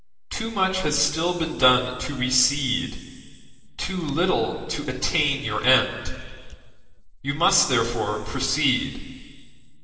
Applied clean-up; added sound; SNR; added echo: neural separator model SepFormer DNS4.